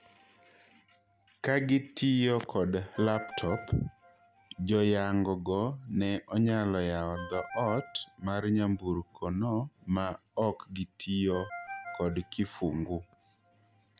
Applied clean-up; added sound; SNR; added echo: none; Ringtone; 17 dB; none.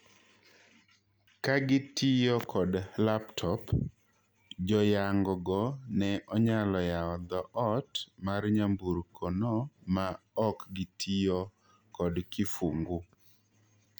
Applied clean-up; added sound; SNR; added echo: none; none; none; none.